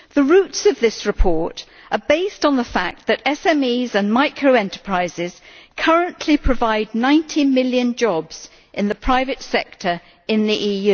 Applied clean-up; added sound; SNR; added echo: none; none; none; none.